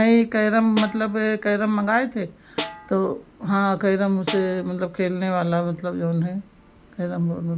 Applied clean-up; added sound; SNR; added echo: none; Snare drum; 13 dB; none.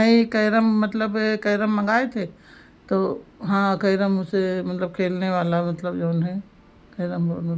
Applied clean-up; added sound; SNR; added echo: none; none; none; none.